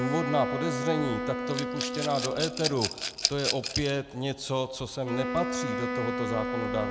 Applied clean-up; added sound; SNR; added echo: none; Wind instrument, woodwind instrument + Rattle / Glass; 2 dB; none.